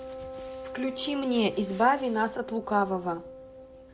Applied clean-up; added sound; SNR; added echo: none; Wind instrument, woodwind instrument; 12 dB; none.